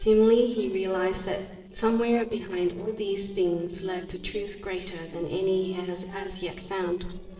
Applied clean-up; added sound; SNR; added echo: neural separator model SepFormer DNS4.